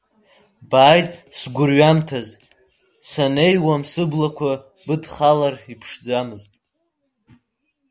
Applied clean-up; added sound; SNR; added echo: none; none; none; none.